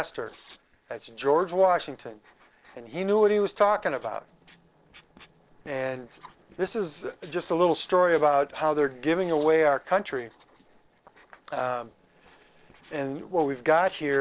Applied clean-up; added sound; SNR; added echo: neural separator model SepFormer DNS4.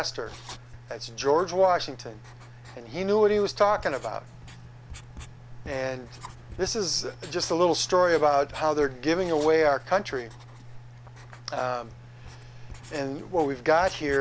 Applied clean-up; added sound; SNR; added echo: none; Writing; 16 dB; none.